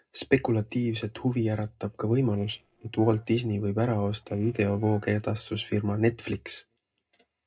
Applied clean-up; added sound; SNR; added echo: neural separator model SepFormer DNS4.